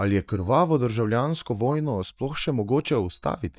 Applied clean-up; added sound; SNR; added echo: neural mask model DeepFilterNet 3.